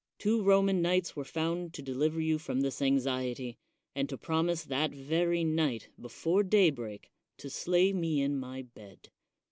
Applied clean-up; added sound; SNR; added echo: none; none; none; none.